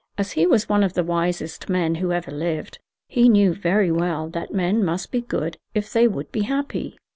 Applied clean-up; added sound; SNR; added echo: none; none; none; none.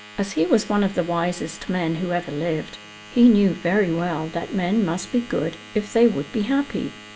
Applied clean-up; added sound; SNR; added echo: none; Domestic sounds, home sounds; 20 dB; reverberation time 0.4 s.